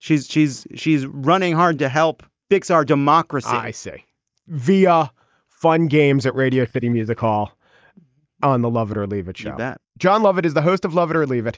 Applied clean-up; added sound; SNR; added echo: neural mask model DeepFilterNet 3.